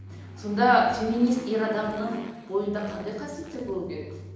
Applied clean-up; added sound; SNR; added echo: none; Motorcycle; 18 dB; reverberation time 1.0 s.